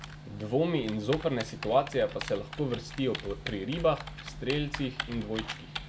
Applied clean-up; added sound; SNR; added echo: none; Typing; 9 dB; none.